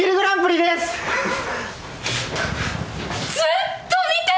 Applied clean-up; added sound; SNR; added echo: none; none; none; none.